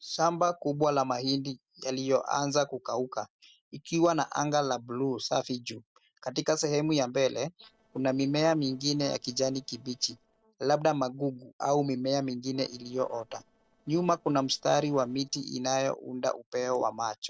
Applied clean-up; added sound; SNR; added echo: neural separator model SepFormer DNS4.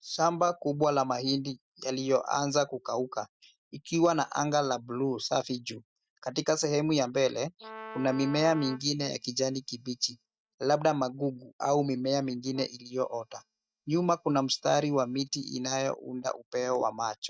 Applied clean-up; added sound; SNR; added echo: neural mask model DeepFilterNet 3.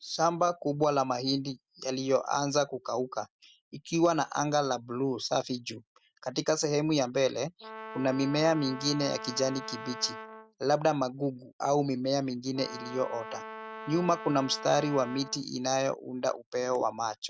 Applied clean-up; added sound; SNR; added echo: none; Brass instrument; 13 dB; none.